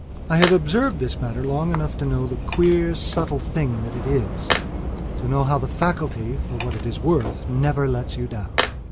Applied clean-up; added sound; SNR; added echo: none; Subway, metro, underground / Train + Tools; 4 dB; none.